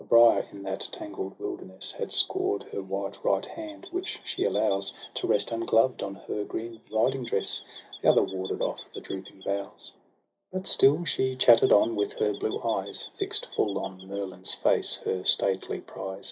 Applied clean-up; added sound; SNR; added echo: neural mask model Resemble Enhance denoiser.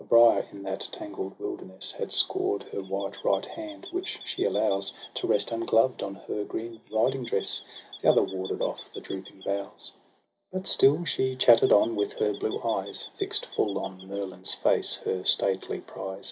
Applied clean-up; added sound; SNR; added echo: none; Chirp, tweet; 18 dB; none.